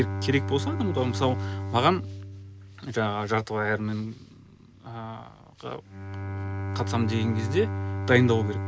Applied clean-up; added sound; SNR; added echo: none; Bowed string instrument; 5 dB; none.